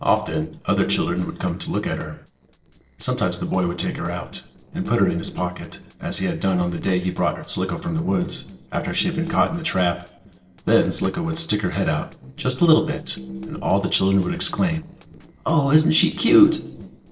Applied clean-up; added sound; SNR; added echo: neural separator model SepFormer DNS4.